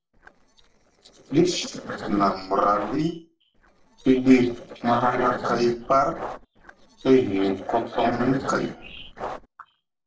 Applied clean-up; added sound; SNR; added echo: neural separator model SepFormer DNS4.